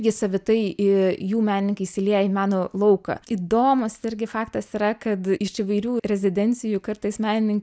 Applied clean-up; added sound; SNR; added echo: none; none; none; none.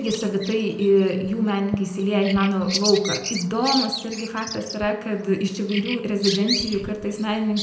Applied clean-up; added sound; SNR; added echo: none; Bird vocalization, bird call, bird song; 9 dB; reverberation time 0.7 s.